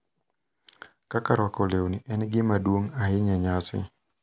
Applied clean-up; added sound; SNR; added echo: none; none; none; none.